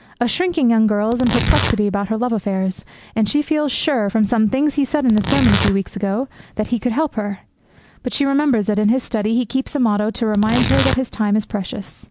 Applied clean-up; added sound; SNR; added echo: none; Tearing; 6 dB; none.